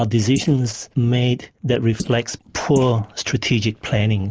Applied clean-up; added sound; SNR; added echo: neural mask model Resemble Enhance denoiser.